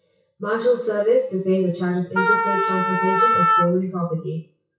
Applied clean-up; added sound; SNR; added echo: classical method WPE with log-MMSE.